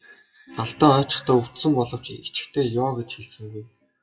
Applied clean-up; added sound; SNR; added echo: classical method WPE with log-MMSE.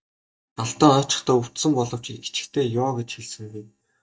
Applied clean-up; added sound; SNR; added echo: neural mask model DeepFilterNet 3.